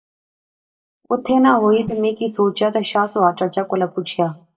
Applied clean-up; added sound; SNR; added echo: neural mask model DeepFilterNet 3.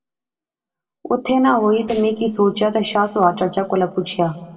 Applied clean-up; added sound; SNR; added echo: neural separator model SepFormer DNS4.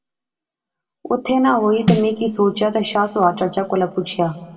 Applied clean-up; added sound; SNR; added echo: none; Snare drum; 4 dB; reverberation time 1.2 s.